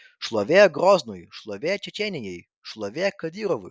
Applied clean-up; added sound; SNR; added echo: none; none; none; none.